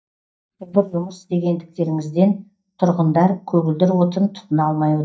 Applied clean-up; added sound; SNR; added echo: neural mask model DeepFilterNet 3.